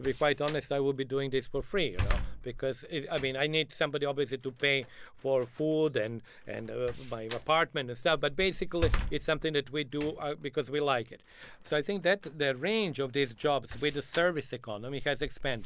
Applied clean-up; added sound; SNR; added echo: none; Slam; 8 dB; none.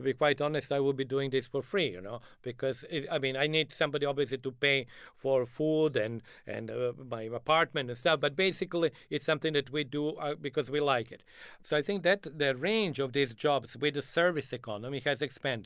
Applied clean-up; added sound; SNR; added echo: none; none; none; none.